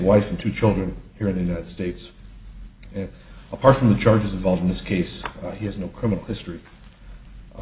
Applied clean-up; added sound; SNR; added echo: none; none; none; none.